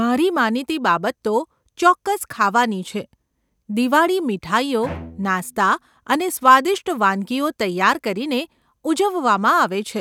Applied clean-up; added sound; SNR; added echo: none; Bowed string instrument; 18 dB; none.